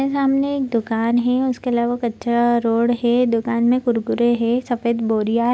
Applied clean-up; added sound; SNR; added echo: none; none; none; none.